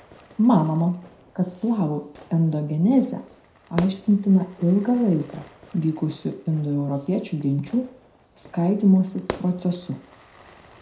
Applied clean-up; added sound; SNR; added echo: none; Fire / Fireworks; 19 dB; reverberation time 0.5 s.